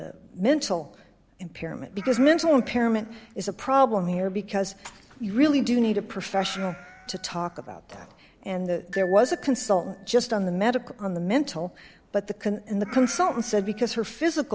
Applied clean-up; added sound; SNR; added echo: none; Glockenspiel + Meow; 19 dB; none.